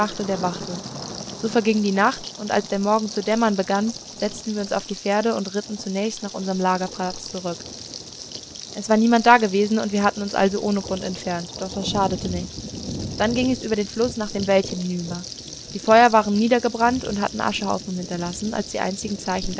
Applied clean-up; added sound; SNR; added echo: none; Frying (food) + Thunder; 12 dB; none.